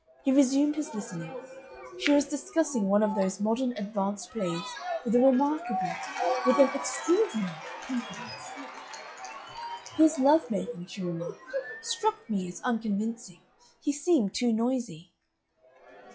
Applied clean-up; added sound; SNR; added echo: classical method log-MMSE.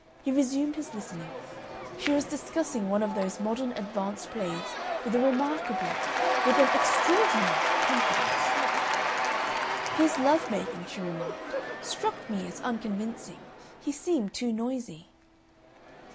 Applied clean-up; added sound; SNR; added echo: none; Applause / Crowd / Cheering; 0 dB; none.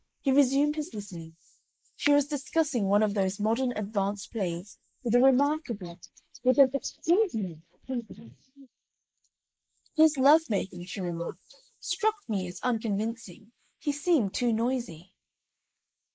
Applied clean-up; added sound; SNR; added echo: neural mask model Resemble Enhance denoiser.